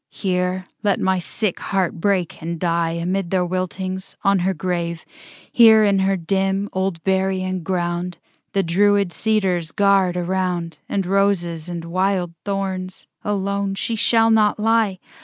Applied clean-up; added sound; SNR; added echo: none; none; none; none.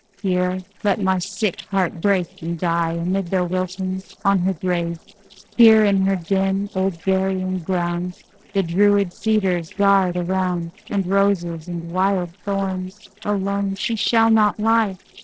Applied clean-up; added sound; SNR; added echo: neural separator model SepFormer DNS4.